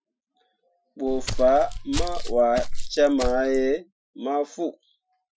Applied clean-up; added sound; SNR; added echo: classical method Wiener filter.